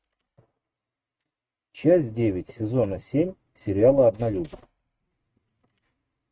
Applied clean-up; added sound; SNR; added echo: neural mask model RNNoise.